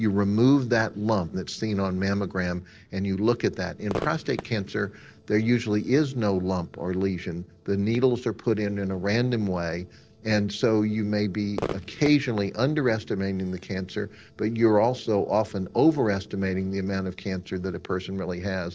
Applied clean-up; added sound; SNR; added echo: neural separator model SepFormer DNS4.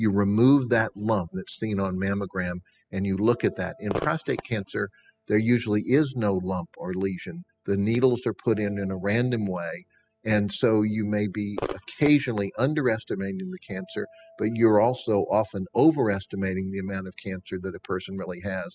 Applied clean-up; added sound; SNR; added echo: classical method spectral subtraction.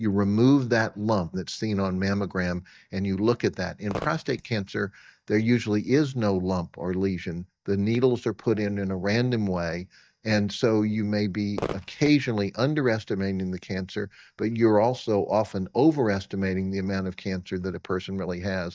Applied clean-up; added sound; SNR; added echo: neural mask model DeepFilterNet 3.